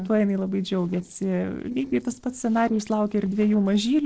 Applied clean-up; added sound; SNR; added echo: neural separator model SepFormer DNS4.